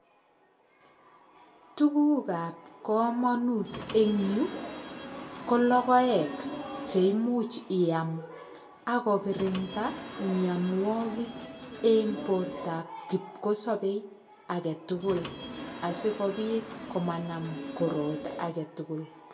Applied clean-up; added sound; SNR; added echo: none; Subway, metro, underground / Sliding door; 10 dB; reverberation time 0.2 s.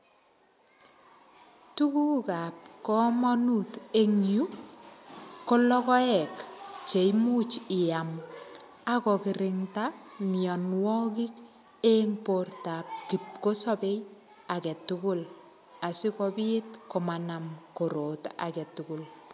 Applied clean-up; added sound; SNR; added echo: none; none; none; none.